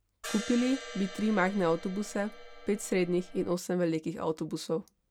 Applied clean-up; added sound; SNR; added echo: none; Crash cymbal; 13 dB; none.